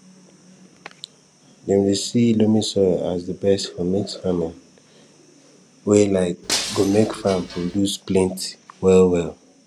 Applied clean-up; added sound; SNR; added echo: none; Shatter; 8 dB; none.